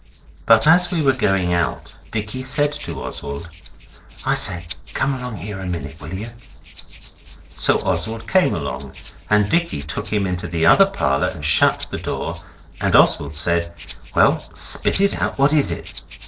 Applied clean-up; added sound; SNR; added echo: neural separator model SepFormer DNS4.